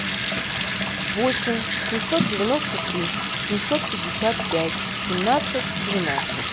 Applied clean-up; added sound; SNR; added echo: none; Bathtub (filling or washing) / Sink (filling or washing) / Water tap, faucet; -2 dB; none.